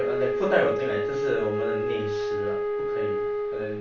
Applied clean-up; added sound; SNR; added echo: none; Wind instrument, woodwind instrument; -3 dB; reverberation time 0.3 s.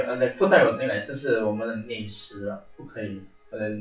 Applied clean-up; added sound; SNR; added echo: classical method WPE with log-MMSE.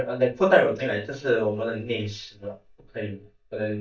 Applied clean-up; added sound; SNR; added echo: neural mask model DeepFilterNet 3.